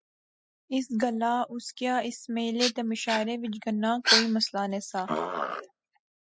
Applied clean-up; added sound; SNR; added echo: classical method spectral subtraction.